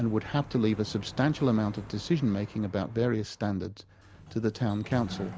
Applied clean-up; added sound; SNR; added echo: none; Sliding door; 16 dB; none.